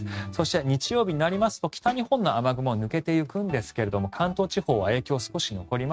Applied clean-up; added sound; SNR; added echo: neural mask model RNNoise.